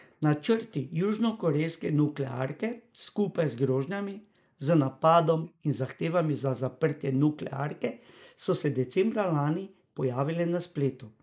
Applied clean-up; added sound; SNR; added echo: neural mask model Resemble Enhance denoiser.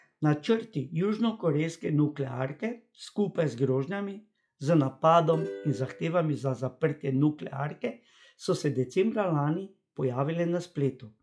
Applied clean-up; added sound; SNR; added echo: classical method log-MMSE.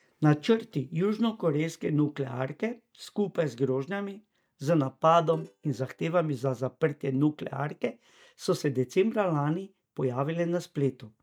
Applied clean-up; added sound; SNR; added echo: neural mask model DeepFilterNet 3.